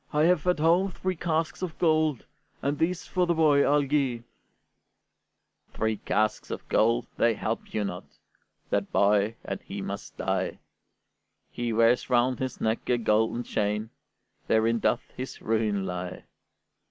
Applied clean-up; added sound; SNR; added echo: none; none; none; none.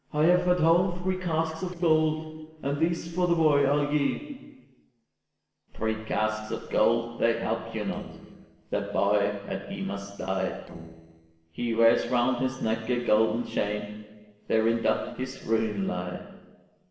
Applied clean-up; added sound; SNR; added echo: neural separator model SepFormer DNS4.